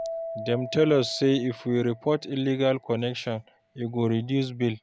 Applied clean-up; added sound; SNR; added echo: none; Keyboard (musical); 15 dB; none.